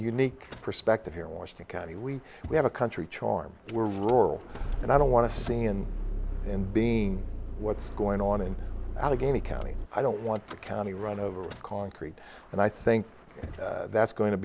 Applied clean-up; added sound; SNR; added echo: none; Idling / Engine starting / Door / Car; 8 dB; none.